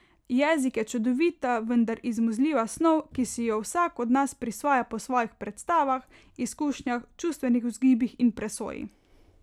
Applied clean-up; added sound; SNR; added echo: none; none; none; none.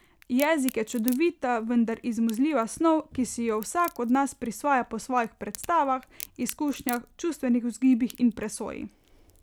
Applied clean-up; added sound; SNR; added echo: none; Crack; 20 dB; none.